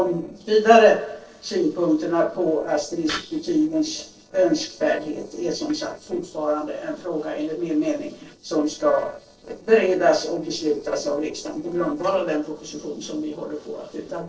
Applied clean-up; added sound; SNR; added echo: neural separator model SepFormer DNS4.